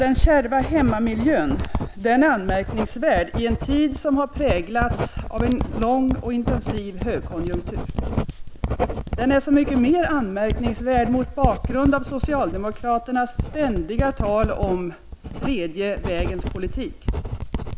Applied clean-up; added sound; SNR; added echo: none; Writing; 4 dB; none.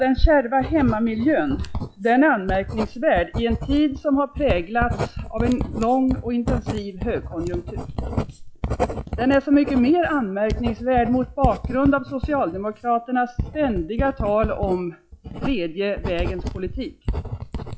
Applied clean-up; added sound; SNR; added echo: classical method log-MMSE.